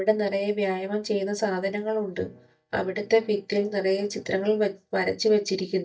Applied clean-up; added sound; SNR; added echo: neural mask model DeepFilterNet 3.